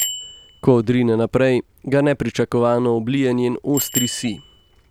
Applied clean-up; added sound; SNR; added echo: none; Bicycle bell; 13 dB; none.